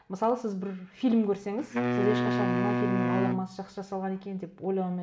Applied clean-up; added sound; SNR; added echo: none; Wind instrument, woodwind instrument; -1 dB; none.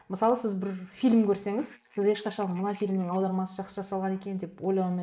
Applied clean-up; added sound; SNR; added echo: neural mask model Resemble Enhance denoiser.